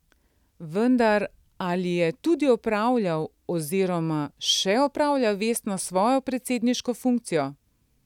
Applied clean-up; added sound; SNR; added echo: none; none; none; none.